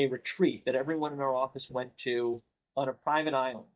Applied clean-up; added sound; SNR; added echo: neural mask model DeepFilterNet 3.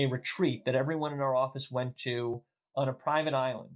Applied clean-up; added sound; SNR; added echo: none; none; none; none.